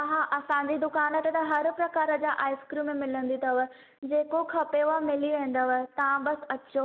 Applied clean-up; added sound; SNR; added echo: none; none; none; none.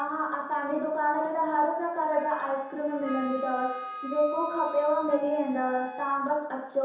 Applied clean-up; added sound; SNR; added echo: none; Wind instrument, woodwind instrument; 13 dB; reverberation time 0.7 s.